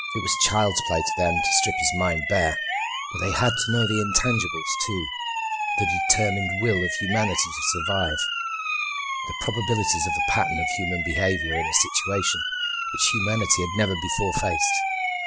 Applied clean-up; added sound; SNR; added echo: classical method spectral subtraction.